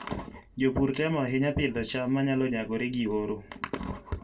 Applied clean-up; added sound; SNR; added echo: none; none; none; reverberation time 0.2 s.